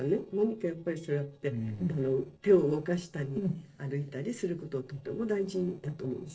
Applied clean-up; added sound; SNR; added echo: neural separator model SepFormer DNS4.